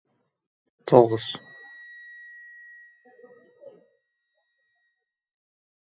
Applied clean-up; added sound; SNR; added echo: classical method log-MMSE.